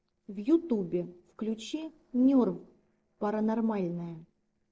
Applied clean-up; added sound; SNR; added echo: neural separator model SepFormer DNS4.